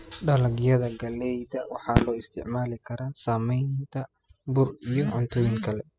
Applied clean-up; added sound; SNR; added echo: classical method spectral subtraction.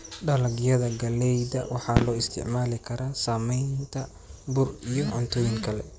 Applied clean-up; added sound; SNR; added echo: none; Fireworks; 7 dB; none.